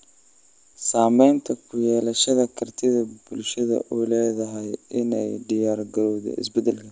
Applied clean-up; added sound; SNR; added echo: none; none; none; none.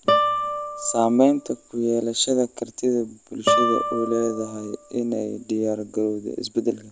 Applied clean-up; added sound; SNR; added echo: none; Guitar; 3 dB; none.